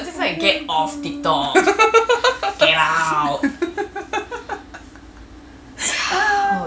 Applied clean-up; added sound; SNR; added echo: none; none; none; none.